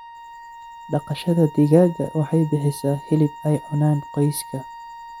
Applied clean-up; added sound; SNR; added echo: none; Wind instrument, woodwind instrument; 17 dB; none.